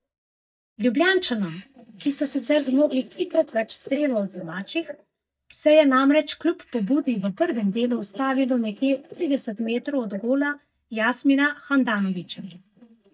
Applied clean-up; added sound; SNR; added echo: neural mask model DeepFilterNet 3.